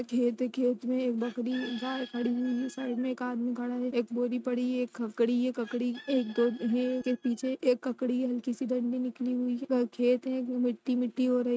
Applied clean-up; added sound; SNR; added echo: neural mask model RNNoise.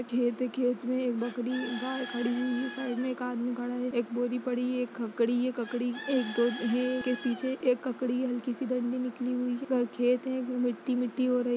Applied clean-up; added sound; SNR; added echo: none; Bird / Chicken, rooster; 16 dB; none.